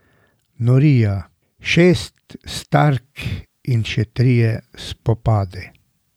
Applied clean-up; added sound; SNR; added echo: none; none; none; none.